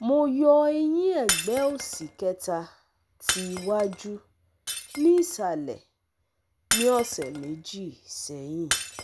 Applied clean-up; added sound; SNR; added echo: none; Shatter; 8 dB; none.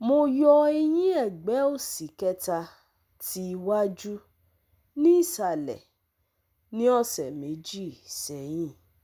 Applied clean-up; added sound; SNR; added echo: none; none; none; none.